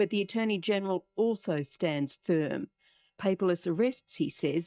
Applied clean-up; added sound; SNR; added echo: neural mask model DeepFilterNet 3.